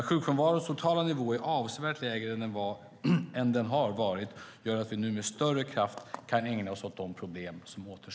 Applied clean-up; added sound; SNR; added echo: none; none; none; none.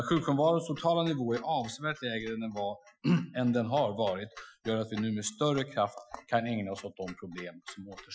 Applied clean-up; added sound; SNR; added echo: classical method Wiener filter.